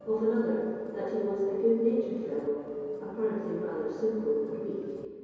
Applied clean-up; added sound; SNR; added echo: none; Vehicle; 18 dB; reverberation time 2.2 s.